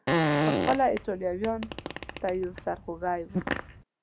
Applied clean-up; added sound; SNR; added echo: none; Fart; 0 dB; none.